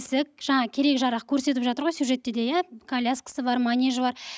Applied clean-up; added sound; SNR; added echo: none; none; none; none.